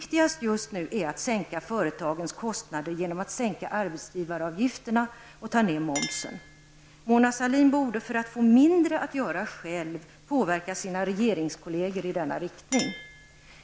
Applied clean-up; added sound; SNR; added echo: none; Chink, clink; 19 dB; none.